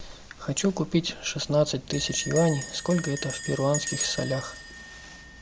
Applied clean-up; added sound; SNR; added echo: none; Bell; 11 dB; none.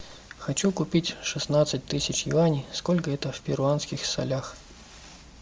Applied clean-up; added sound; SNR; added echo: none; none; none; none.